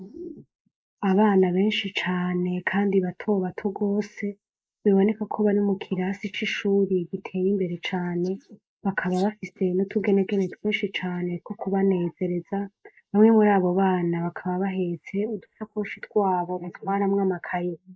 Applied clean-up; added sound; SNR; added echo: neural mask model Resemble Enhance denoiser.